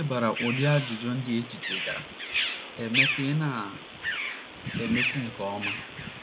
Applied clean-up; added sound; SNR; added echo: none; Bird vocalization, bird call, bird song; 2 dB; none.